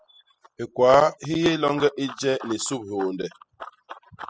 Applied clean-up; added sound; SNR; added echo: classical method spectral subtraction.